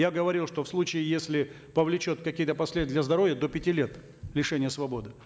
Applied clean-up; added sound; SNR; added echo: none; none; none; none.